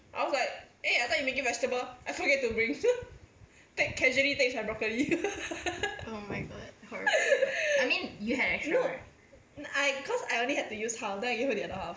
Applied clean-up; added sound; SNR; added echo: none; none; none; none.